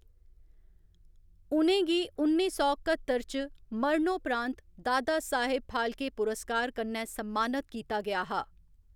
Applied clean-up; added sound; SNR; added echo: none; none; none; none.